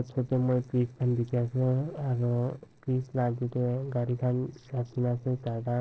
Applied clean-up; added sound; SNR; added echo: neural separator model SepFormer DNS4.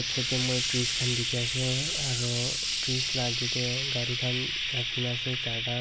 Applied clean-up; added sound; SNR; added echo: none; Frying (food); -3 dB; none.